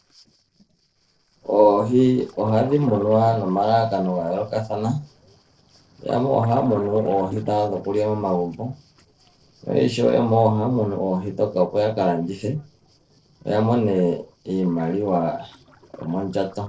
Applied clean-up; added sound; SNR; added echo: neural separator model SepFormer DNS4.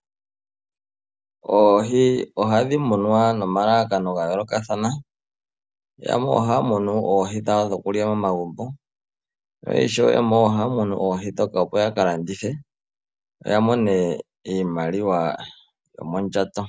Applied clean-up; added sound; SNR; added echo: none; none; none; none.